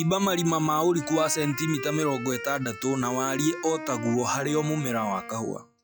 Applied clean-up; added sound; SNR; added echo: classical method log-MMSE.